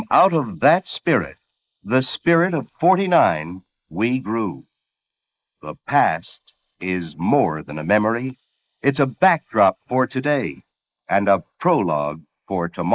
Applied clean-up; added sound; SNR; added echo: neural mask model Resemble Enhance denoiser.